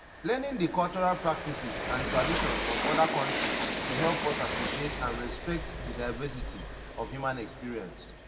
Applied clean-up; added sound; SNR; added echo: none; Train; 1 dB; reverberation time 1.3 s.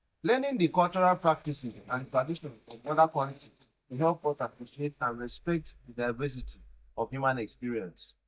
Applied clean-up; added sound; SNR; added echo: neural mask model DeepFilterNet 3.